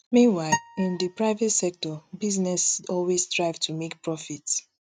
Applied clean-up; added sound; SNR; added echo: neural mask model RNNoise.